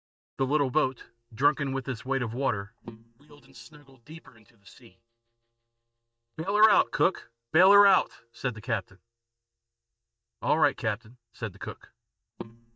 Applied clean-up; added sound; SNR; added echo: neural mask model DeepFilterNet 3.